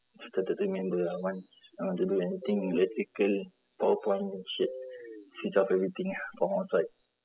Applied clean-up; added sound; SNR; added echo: classical method spectral subtraction.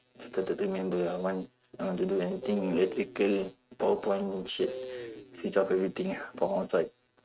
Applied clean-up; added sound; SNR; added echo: neural mask model RNNoise.